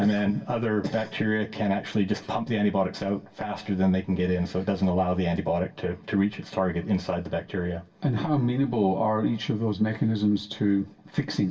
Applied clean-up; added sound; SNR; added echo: none; none; none; reverberation time 0.2 s.